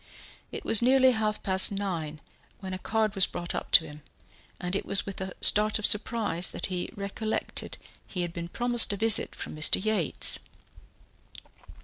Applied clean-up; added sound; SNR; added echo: neural mask model Resemble Enhance denoiser.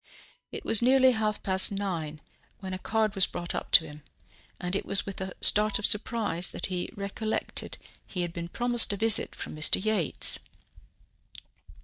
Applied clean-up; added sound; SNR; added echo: neural mask model DeepFilterNet 3.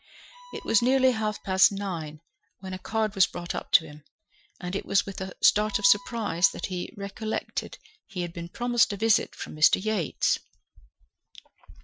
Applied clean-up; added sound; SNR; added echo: classical method Wiener filter.